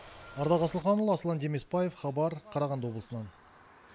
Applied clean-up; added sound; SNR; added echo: none; none; none; none.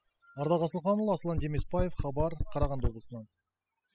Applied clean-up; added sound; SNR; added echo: classical method spectral subtraction.